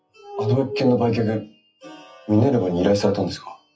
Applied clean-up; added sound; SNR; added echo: classical method WPE with log-MMSE.